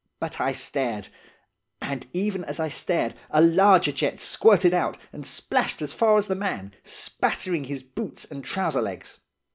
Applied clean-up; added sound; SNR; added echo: none; none; none; none.